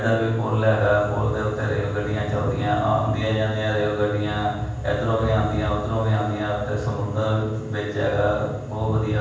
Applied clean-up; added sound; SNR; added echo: none; none; none; reverberation time 1.2 s.